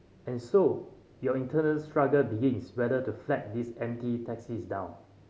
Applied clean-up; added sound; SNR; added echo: none; none; none; none.